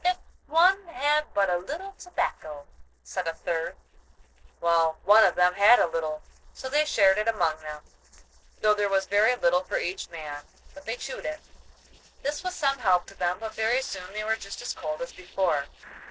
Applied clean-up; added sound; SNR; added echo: neural separator model SepFormer DNS4.